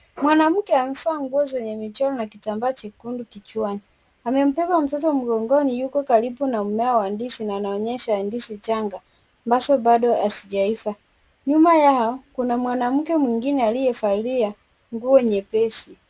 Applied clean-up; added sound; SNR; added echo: none; none; none; none.